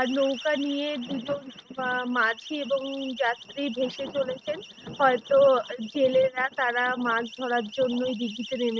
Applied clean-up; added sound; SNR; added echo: neural mask model RNNoise.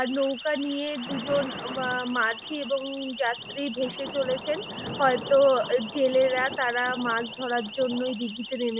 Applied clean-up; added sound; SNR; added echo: none; Siren + Thunder / Rain; 11 dB; none.